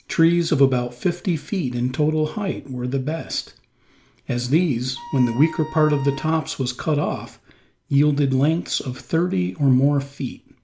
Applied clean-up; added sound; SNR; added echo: none; Wind instrument, woodwind instrument; 16 dB; none.